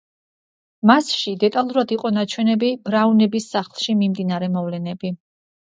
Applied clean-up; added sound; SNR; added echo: none; none; none; none.